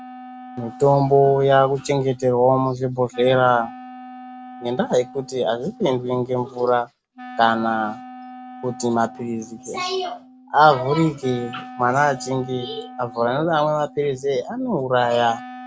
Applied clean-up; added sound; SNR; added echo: none; Wind instrument, woodwind instrument; 19 dB; none.